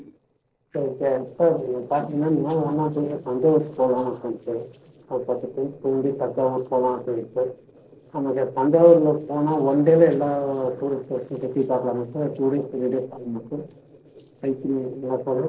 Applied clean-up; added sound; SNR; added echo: neural separator model SepFormer DNS4.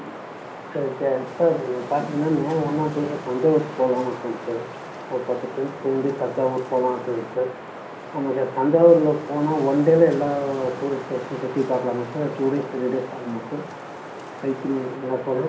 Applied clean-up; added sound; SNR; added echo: none; Wind; 13 dB; reverberation time 0.6 s.